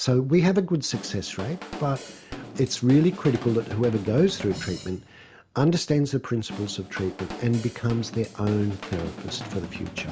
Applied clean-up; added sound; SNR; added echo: none; Drum / Drum kit; 14 dB; none.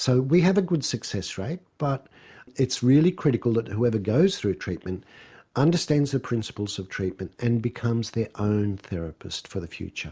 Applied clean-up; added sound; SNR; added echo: none; none; none; none.